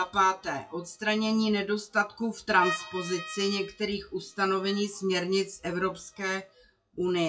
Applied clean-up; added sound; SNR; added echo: classical method WPE with log-MMSE.